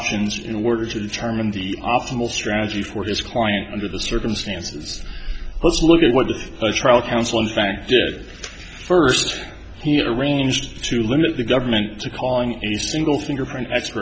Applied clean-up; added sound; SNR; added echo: none; none; none; none.